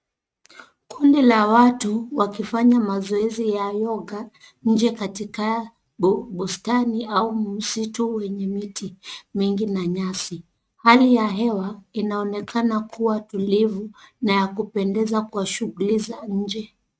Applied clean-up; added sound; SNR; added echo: neural mask model RNNoise.